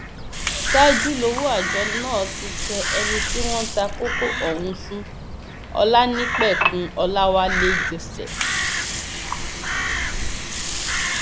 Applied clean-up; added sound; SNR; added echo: none; Water + Crow; 1 dB; none.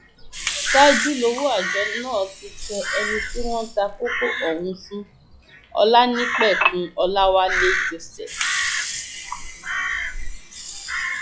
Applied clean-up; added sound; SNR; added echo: classical method log-MMSE.